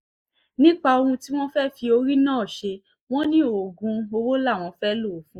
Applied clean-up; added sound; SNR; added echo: neural mask model Resemble Enhance denoiser.